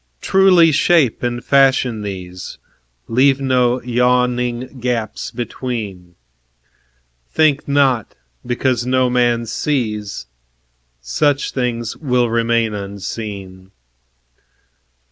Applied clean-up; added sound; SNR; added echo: none; none; none; none.